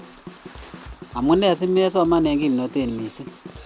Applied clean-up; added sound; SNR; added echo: none; Drum kit; 18 dB; none.